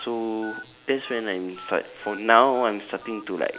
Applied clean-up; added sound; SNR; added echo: none; Telephone; 19 dB; none.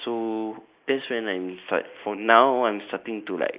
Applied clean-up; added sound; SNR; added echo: neural mask model Resemble Enhance denoiser.